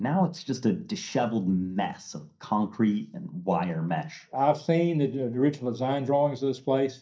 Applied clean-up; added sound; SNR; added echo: neural mask model DeepFilterNet 3.